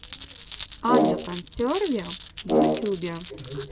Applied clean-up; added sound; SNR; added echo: none; Glass + Brass instrument; -3 dB; none.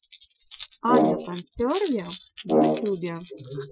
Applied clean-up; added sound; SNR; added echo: classical method Wiener filter.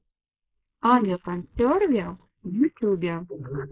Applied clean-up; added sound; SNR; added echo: neural mask model Resemble Enhance denoiser.